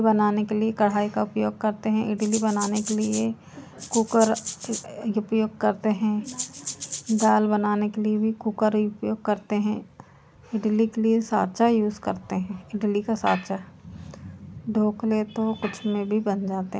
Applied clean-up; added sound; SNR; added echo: none; Rattle (instrument); 10 dB; none.